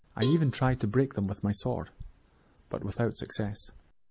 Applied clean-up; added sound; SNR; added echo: none; Cowbell; 14 dB; none.